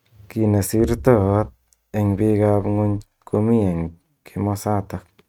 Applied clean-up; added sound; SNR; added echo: neural mask model RNNoise.